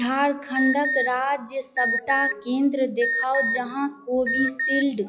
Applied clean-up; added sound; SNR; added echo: classical method log-MMSE.